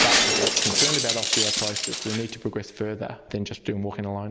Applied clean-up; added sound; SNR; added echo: none; Shatter; -5 dB; none.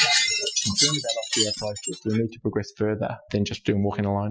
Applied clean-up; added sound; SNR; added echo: classical method Wiener filter.